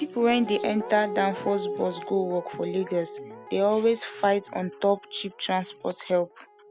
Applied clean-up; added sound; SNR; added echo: none; Guitar; 11 dB; none.